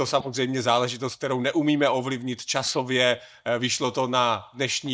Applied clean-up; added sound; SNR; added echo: neural mask model DeepFilterNet 3.